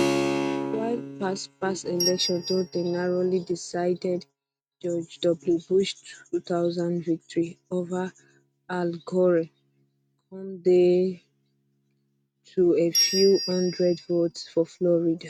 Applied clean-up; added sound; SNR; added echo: neural mask model RNNoise.